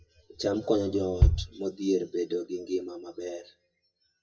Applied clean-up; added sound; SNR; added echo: classical method WPE with log-MMSE.